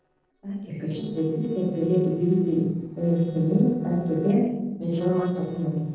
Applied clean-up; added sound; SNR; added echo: neural separator model SepFormer DNS4.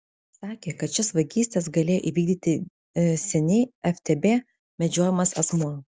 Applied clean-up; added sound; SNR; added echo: none; none; none; none.